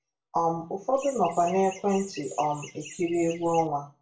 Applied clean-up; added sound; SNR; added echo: none; Chirp, tweet; 17 dB; reverberation time 0.3 s.